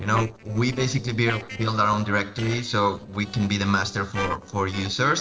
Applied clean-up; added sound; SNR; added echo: neural separator model SepFormer DNS4.